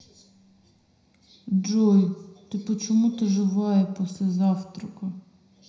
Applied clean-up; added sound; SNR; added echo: none; none; none; reverberation time 0.9 s.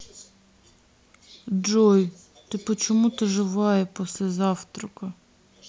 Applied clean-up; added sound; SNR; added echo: none; none; none; none.